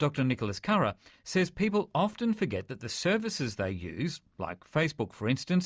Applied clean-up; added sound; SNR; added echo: none; none; none; none.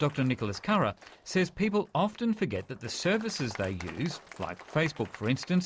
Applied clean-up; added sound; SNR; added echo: none; Applause; 19 dB; none.